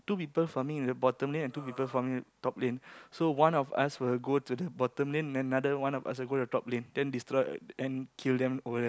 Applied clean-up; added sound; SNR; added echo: none; none; none; none.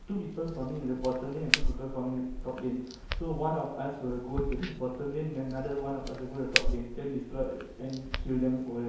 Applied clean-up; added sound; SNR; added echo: none; Crack; 1 dB; reverberation time 1.0 s.